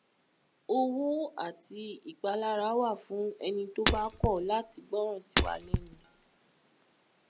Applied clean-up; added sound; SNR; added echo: none; Shatter; -4 dB; none.